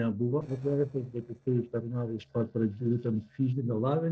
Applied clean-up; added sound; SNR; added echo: neural separator model SepFormer DNS4.